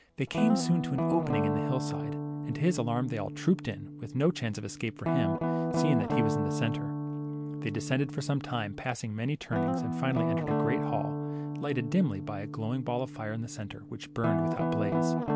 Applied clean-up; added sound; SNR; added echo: none; Guitar; 0 dB; none.